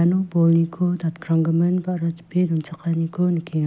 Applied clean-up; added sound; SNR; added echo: none; none; none; none.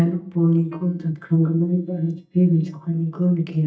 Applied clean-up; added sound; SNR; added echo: neural mask model DeepFilterNet 3.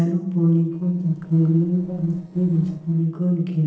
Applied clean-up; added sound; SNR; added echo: neural separator model SepFormer DNS4.